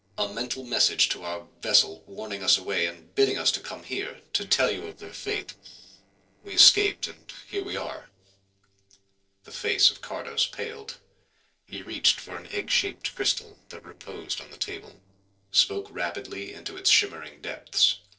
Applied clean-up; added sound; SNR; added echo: neural separator model SepFormer DNS4.